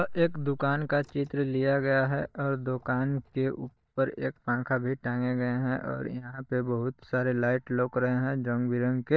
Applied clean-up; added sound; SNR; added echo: neural mask model DeepFilterNet 3.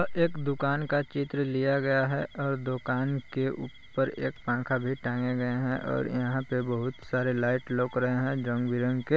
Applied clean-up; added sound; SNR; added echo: none; none; none; none.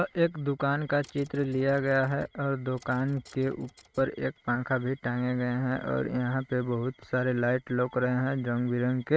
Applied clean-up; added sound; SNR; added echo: neural mask model RNNoise.